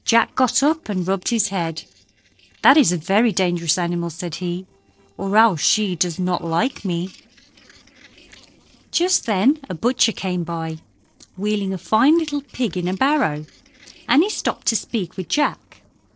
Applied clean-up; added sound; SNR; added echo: neural separator model SepFormer DNS4.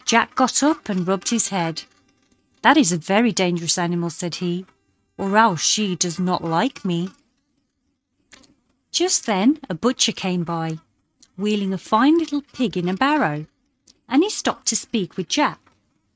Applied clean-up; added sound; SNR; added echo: neural mask model RNNoise.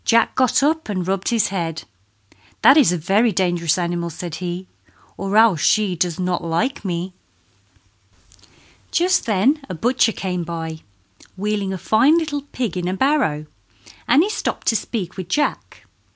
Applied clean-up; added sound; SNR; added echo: none; none; none; none.